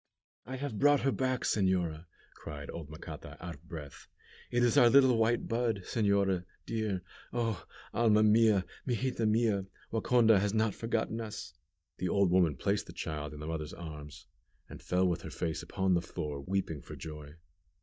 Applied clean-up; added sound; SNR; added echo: neural mask model DeepFilterNet 3.